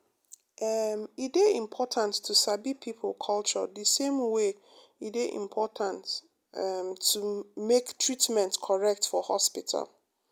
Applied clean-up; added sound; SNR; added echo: none; none; none; none.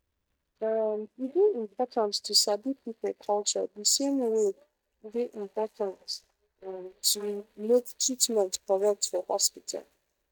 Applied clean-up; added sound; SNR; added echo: neural mask model DeepFilterNet 3.